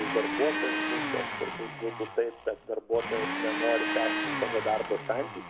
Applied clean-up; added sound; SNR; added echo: none; Domestic sounds, home sounds; 1 dB; none.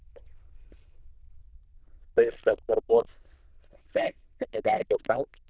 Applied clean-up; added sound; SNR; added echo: neural diffusion model UNIVERSE++.